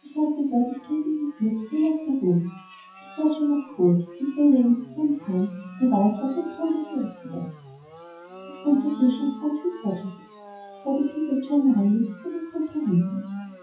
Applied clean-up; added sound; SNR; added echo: classical method WPE with log-MMSE.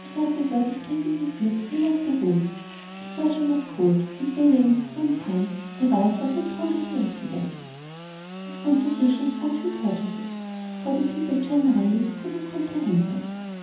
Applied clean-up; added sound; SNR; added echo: none; Sawing / Engine; 12 dB; reverberation time 0.8 s.